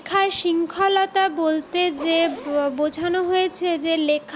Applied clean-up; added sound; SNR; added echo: none; Zipper (clothing); 18 dB; none.